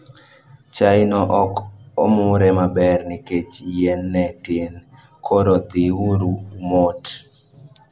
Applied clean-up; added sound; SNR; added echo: none; none; none; none.